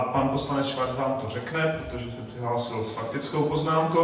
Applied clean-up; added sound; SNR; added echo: none; none; none; reverberation time 0.8 s.